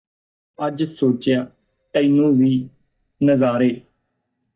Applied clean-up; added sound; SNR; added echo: neural mask model DeepFilterNet 3.